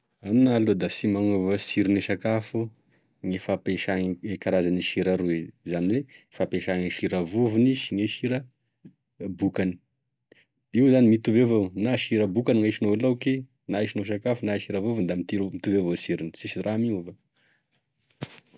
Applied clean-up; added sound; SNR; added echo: none; none; none; none.